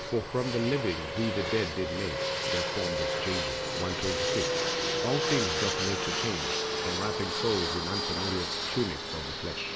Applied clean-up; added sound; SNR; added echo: none; Fixed-wing aircraft, airplane; -2 dB; none.